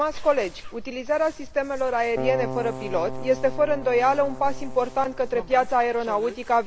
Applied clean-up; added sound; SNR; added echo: none; Keyboard (musical) + Crumpling, crinkling; 9 dB; none.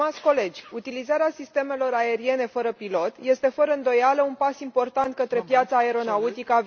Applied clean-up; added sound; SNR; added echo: none; none; none; none.